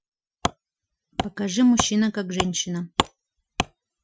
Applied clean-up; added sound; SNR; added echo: classical method Wiener filter.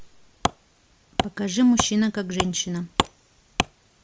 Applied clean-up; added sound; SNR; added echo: none; Wood; 4 dB; none.